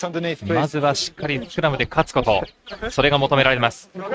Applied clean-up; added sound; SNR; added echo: neural mask model RNNoise.